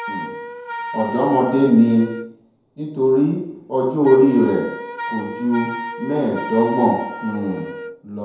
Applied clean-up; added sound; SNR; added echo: none; Wind instrument, woodwind instrument; 12 dB; reverberation time 0.9 s.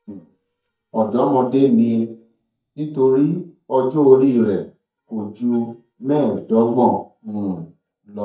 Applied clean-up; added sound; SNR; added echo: neural mask model DeepFilterNet 3.